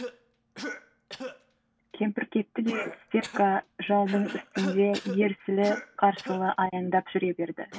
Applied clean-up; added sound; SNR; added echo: none; Cough; 13 dB; none.